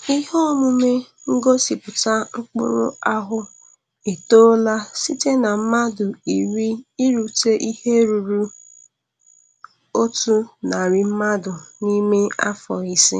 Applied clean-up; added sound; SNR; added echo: none; none; none; none.